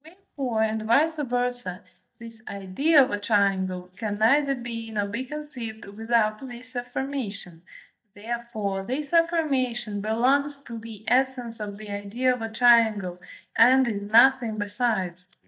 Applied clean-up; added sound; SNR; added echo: neural mask model DeepFilterNet 3.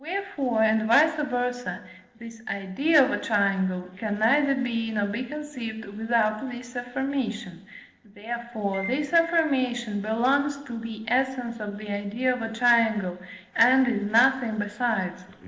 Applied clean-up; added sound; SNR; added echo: neural separator model SepFormer DNS4.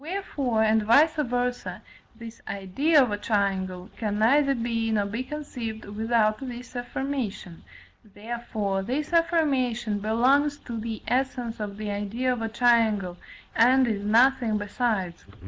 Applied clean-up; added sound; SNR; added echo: none; none; none; none.